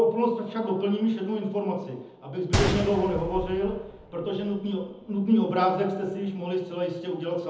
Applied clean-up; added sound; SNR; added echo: none; Gunshot, gunfire; 9 dB; reverberation time 1.0 s.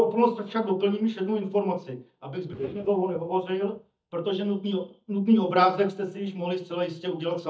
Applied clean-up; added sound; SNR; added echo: neural mask model DeepFilterNet 3.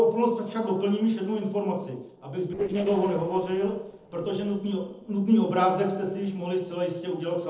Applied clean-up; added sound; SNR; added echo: neural separator model SepFormer DNS4.